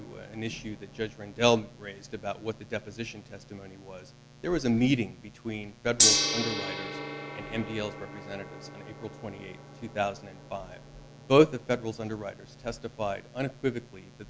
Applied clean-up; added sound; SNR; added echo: none; Gong; 4 dB; none.